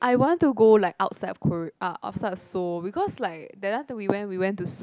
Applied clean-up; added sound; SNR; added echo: none; none; none; none.